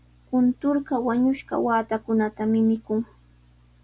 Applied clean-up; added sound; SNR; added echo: none; none; none; none.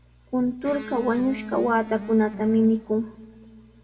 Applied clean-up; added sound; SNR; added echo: none; Electric guitar; 12 dB; reverberation time 0.3 s.